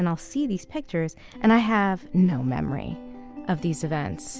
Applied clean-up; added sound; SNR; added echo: none; none; none; none.